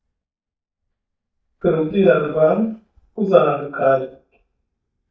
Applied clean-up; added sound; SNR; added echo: neural mask model DeepFilterNet 3.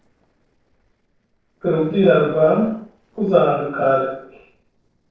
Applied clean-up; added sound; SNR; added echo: neural separator model SepFormer DNS4.